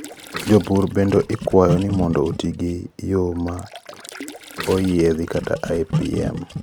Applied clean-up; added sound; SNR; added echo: none; Gurgling; 9 dB; none.